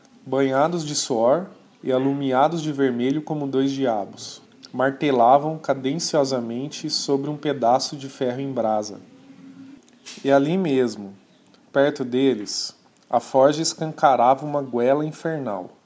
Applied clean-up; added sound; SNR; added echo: none; none; none; none.